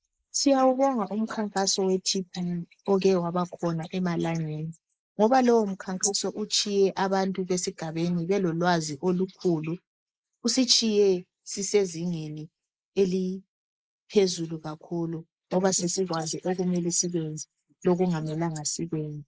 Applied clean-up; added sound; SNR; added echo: neural mask model Resemble Enhance denoiser.